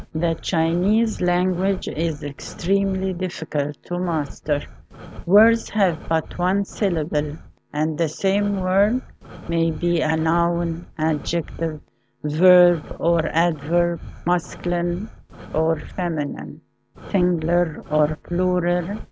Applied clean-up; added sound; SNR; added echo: none; Breathing; 15 dB; none.